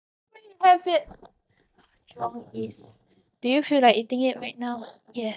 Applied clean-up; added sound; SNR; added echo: neural mask model DeepFilterNet 3.